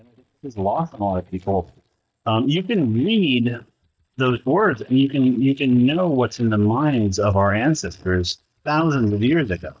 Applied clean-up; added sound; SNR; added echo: neural mask model DeepFilterNet 3.